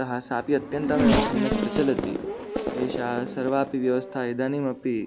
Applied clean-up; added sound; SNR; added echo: none; Race car, auto racing / Accelerating, revving, vroom; 2 dB; none.